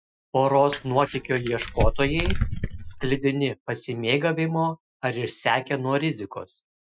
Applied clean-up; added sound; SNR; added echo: classical method Wiener filter.